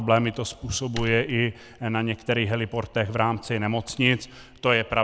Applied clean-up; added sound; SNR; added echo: none; Tearing / Wood; 19 dB; none.